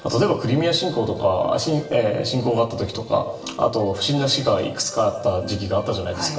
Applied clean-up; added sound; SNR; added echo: none; none; none; reverberation time 0.9 s.